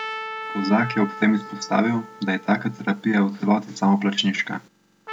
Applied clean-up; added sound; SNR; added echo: none; Trumpet; 14 dB; none.